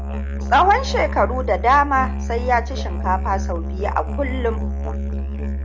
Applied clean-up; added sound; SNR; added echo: none; Musical instrument; 3 dB; none.